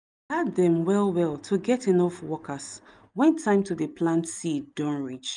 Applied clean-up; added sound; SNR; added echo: none; none; none; none.